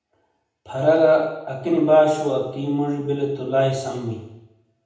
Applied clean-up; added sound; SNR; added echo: none; none; none; reverberation time 0.8 s.